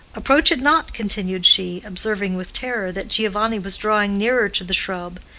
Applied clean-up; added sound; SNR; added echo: none; none; none; none.